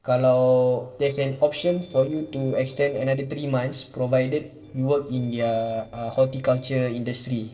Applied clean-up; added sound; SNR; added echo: neural separator model SepFormer DNS4.